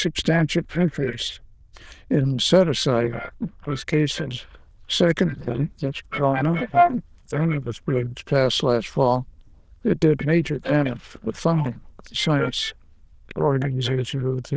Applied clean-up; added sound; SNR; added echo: neural diffusion model UNIVERSE++.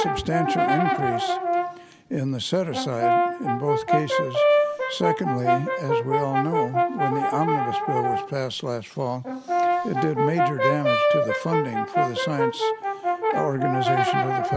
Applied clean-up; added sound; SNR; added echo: none; Brass instrument; -4 dB; none.